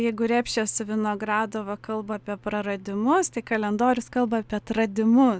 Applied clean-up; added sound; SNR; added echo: none; none; none; none.